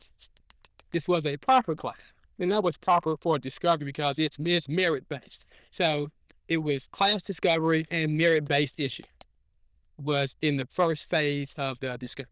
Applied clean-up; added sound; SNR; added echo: neural diffusion model UNIVERSE++.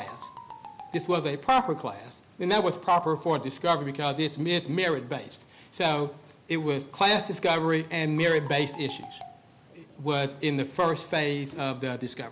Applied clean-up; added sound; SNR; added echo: none; Marimba, xylophone; 18 dB; none.